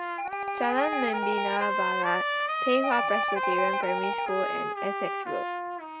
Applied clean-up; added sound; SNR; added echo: none; Trumpet + Alarm; -2 dB; none.